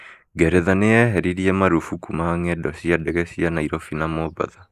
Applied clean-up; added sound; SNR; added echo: neural mask model Resemble Enhance denoiser.